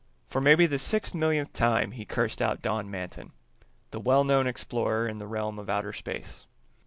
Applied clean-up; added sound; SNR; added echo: none; none; none; none.